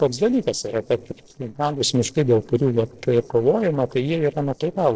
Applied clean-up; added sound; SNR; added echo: neural separator model SepFormer DNS4.